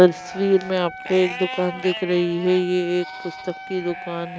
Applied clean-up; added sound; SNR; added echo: none; Wind instrument, woodwind instrument + Livestock, farm animals, working animals; 13 dB; none.